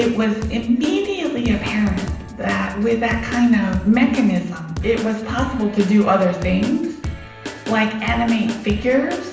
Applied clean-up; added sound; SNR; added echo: none; Drum kit; 11 dB; reverberation time 0.8 s.